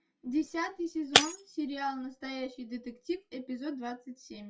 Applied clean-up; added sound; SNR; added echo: classical method WPE with log-MMSE.